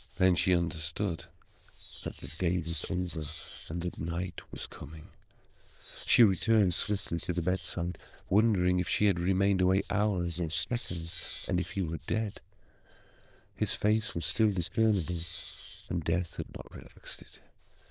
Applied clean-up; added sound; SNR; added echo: neural diffusion model UNIVERSE++.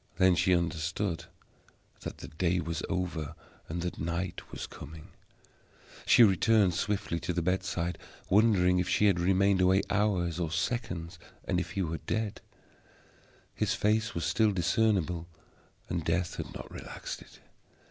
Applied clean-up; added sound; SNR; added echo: none; none; none; none.